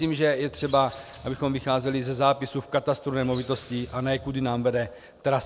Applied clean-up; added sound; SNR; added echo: none; Squeak; 17 dB; none.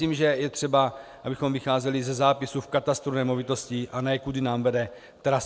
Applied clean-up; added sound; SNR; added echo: none; none; none; none.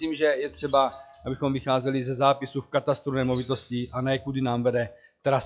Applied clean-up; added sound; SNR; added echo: classical method log-MMSE.